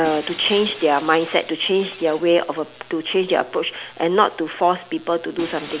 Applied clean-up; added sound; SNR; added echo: none; Shatter; 19 dB; none.